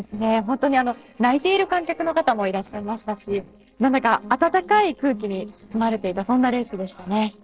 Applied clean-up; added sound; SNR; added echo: neural separator model SepFormer DNS4.